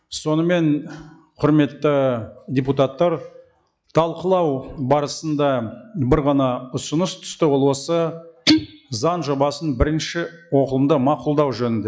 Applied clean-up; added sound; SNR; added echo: classical method log-MMSE.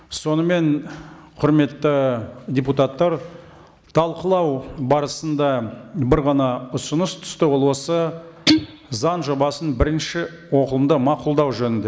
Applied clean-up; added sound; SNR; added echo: none; Guitar; 3 dB; none.